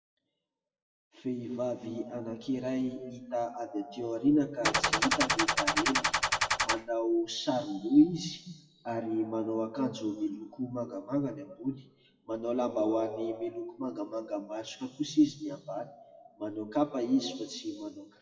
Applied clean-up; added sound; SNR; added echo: classical method WPE with log-MMSE.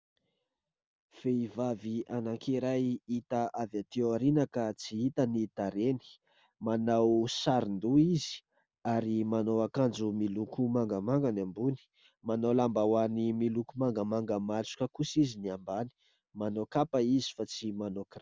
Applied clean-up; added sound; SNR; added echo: none; none; none; none.